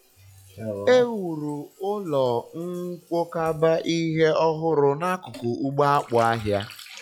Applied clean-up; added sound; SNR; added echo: classical method log-MMSE.